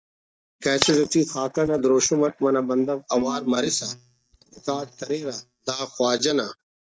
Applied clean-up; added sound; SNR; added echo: neural mask model DeepFilterNet 3.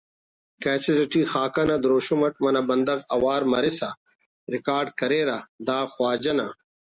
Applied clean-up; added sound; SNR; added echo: none; none; none; none.